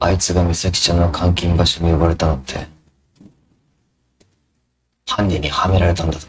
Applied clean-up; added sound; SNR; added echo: neural mask model RNNoise.